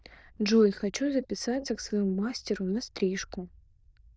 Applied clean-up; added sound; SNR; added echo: neural diffusion model UNIVERSE++.